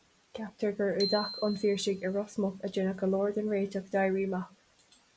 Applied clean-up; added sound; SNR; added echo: none; Bicycle bell; 12 dB; none.